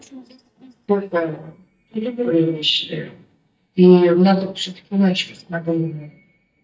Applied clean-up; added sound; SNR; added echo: neural mask model DeepFilterNet 3.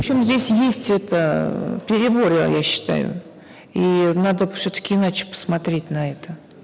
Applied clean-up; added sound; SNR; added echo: none; none; none; none.